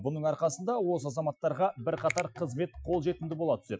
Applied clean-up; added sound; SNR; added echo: classical method Wiener filter.